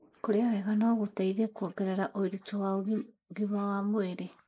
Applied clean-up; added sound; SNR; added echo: neural mask model Resemble Enhance denoiser.